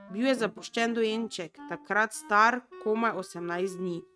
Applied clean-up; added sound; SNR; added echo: neural mask model RNNoise.